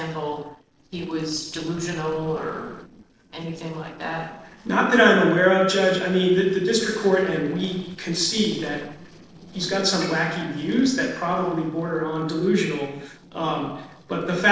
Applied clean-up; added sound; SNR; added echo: neural separator model SepFormer DNS4.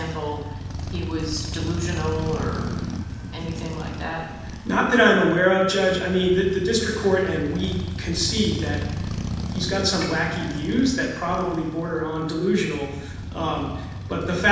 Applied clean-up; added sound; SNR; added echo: none; Motorcycle; 8 dB; reverberation time 1.1 s.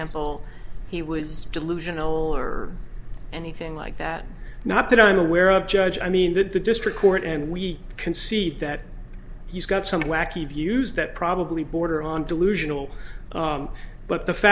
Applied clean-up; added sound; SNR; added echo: none; none; none; none.